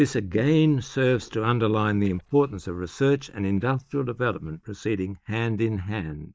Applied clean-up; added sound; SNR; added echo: neural mask model DeepFilterNet 3.